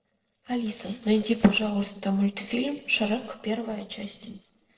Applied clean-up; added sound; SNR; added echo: neural separator model SepFormer DNS4.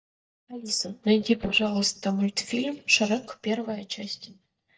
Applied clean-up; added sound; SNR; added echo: neural mask model DeepFilterNet 3.